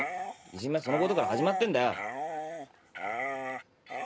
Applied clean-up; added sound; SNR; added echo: none; Dog; 4 dB; none.